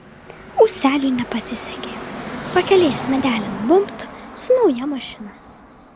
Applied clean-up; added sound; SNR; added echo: none; Car passing by / Traffic noise, roadway noise; 12 dB; none.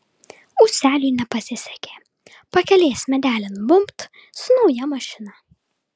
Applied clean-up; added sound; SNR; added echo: none; none; none; none.